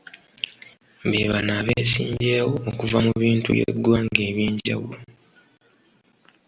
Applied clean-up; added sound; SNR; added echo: none; none; none; none.